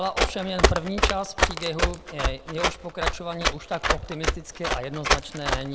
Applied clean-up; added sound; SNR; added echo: none; Run; -5 dB; none.